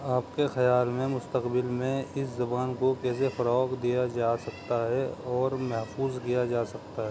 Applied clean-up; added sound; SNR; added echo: none; none; none; none.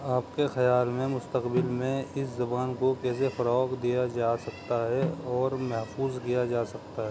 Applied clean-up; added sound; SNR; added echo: none; Snare drum; 12 dB; none.